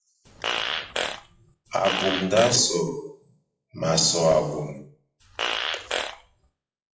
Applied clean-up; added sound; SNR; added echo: classical method WPE with log-MMSE.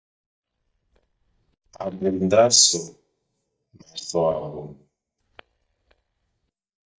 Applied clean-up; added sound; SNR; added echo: neural mask model DeepFilterNet 3.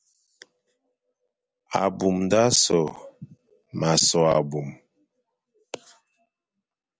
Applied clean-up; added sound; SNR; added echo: none; none; none; none.